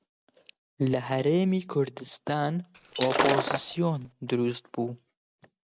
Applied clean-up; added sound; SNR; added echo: none; Shatter; 0 dB; none.